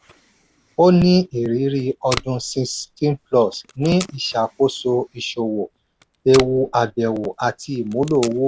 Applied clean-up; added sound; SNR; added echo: none; Packing tape, duct tape; 17 dB; none.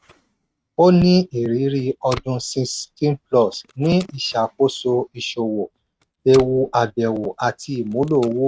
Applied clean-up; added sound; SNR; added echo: neural mask model RNNoise.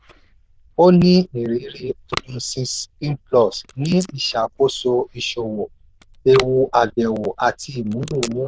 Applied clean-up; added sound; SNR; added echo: neural diffusion model UNIVERSE++.